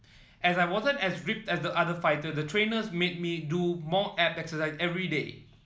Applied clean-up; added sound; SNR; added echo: none; none; none; none.